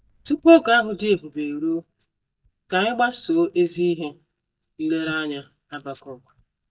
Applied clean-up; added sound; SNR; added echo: neural mask model DeepFilterNet 3.